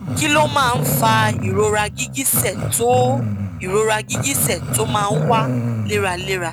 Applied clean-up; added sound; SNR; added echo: none; Growling; 3 dB; none.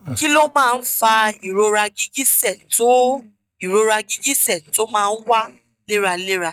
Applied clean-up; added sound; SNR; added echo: neural mask model DeepFilterNet 3.